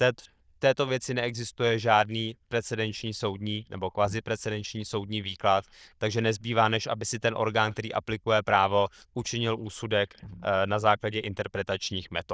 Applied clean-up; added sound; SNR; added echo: neural diffusion model UNIVERSE++.